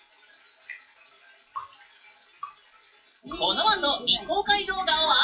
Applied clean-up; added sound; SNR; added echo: classical method WPE with log-MMSE.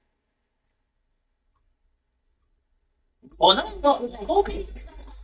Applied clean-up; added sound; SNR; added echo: neural mask model DeepFilterNet 3.